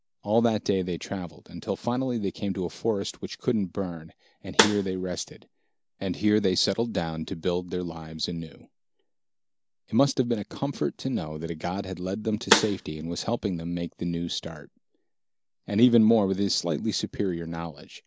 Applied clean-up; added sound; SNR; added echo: none; Snare drum; -3 dB; none.